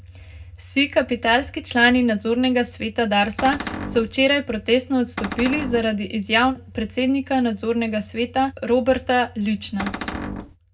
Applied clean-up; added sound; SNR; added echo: none; Cupboard open or close; 8 dB; reverberation time 0.3 s.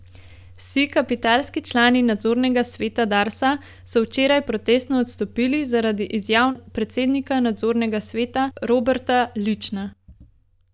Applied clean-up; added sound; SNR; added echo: none; none; none; none.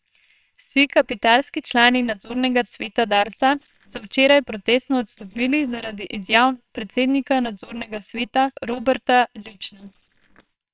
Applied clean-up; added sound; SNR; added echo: neural separator model SepFormer WHAMR!.